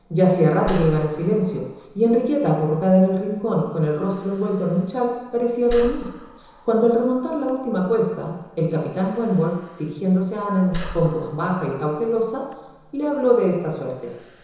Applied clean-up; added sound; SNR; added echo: none; Breathing; 17 dB; reverberation time 1.0 s.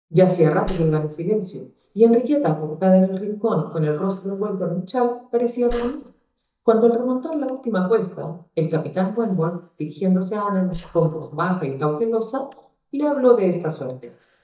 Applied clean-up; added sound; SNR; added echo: neural mask model DeepFilterNet 3.